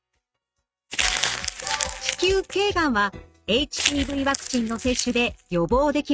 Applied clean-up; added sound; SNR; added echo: neural mask model RNNoise.